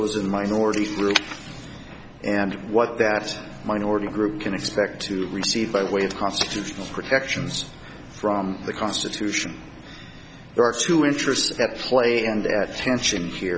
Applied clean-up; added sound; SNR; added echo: none; none; none; none.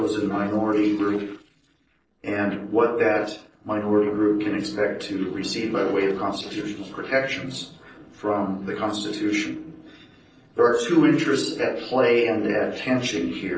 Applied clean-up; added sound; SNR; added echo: neural separator model SepFormer DNS4.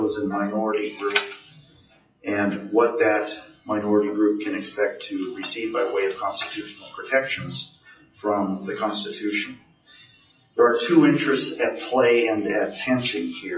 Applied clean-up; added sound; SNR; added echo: classical method WPE with log-MMSE.